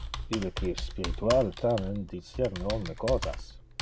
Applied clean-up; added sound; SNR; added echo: none; Computer keyboard; 5 dB; none.